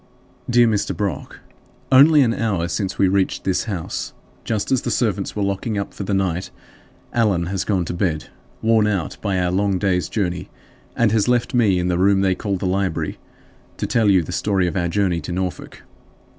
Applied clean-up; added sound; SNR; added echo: none; none; none; none.